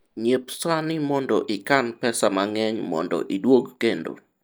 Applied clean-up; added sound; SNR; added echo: neural mask model DeepFilterNet 3.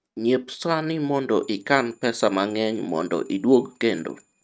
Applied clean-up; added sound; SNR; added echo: neural mask model RNNoise.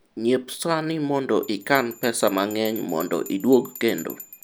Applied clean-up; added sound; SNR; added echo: none; Bell; 20 dB; none.